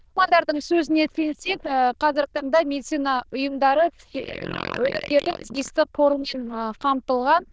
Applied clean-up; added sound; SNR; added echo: neural diffusion model UNIVERSE++.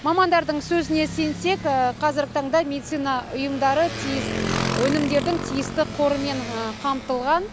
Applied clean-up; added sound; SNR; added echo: none; Motorcycle; 7 dB; none.